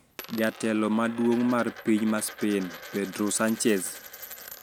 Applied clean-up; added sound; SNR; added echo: none; Coin (dropping); 16 dB; none.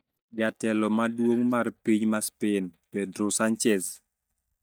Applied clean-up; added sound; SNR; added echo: neural mask model DeepFilterNet 3.